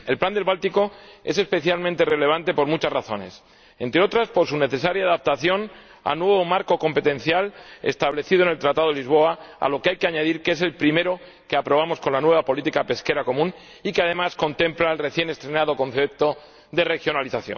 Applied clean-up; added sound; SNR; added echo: none; none; none; none.